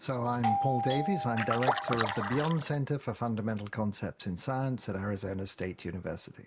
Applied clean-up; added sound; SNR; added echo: none; Splash, splatter + Doorbell; 0 dB; none.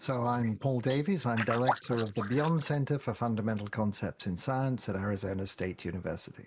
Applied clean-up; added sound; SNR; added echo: neural mask model Resemble Enhance denoiser.